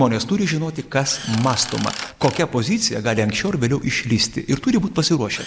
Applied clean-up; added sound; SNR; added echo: none; Drill; 17 dB; none.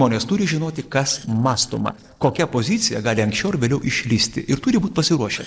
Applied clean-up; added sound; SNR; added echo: neural separator model SepFormer DNS4.